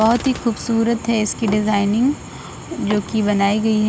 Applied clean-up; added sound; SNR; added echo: none; Sliding door + Gunshot, gunfire; 17 dB; none.